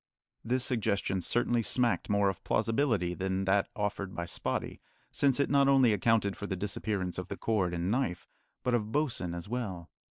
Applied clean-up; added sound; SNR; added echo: neural mask model Resemble Enhance denoiser.